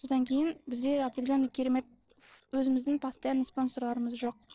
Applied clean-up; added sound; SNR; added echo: neural separator model SepFormer DNS4.